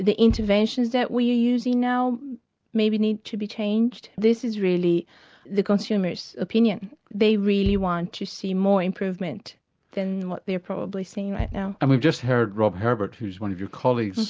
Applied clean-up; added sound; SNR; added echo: none; Bass drum; 14 dB; none.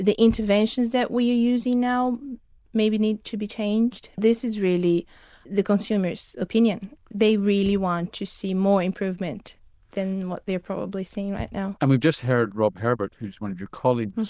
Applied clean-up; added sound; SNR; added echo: neural diffusion model UNIVERSE++.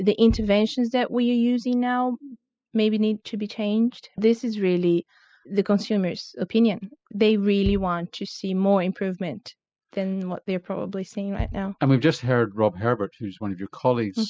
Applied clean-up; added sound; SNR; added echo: classical method spectral subtraction.